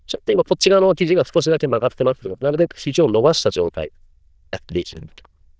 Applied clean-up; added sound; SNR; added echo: neural diffusion model UNIVERSE++.